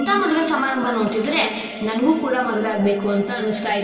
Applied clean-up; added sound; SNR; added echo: none; Bowed string instrument; 20 dB; reverberation time 2.5 s.